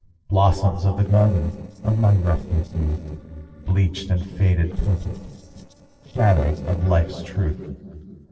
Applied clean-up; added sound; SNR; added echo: neural separator model SepFormer DNS4.